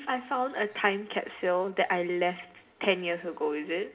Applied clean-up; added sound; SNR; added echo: none; none; none; reverberation time 0.3 s.